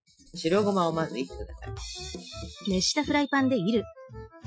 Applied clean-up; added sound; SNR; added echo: classical method Wiener filter.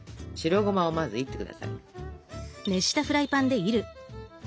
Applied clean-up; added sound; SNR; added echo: none; none; none; none.